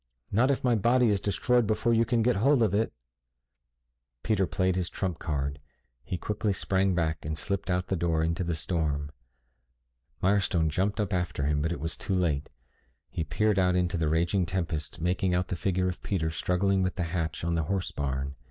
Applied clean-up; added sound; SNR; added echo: none; none; none; none.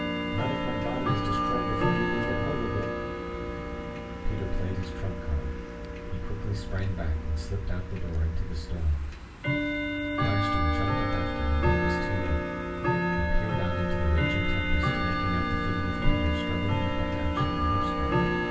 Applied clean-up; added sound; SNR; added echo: none; Tick-tock / Bell; 0 dB; reverberation time 0.3 s.